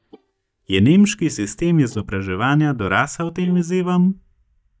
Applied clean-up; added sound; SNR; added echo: neural mask model DeepFilterNet 3.